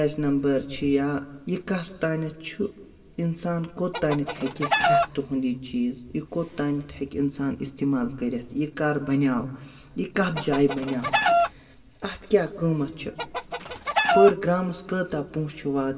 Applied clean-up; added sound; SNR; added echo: none; Chicken, rooster; -1 dB; reverberation time 1.6 s.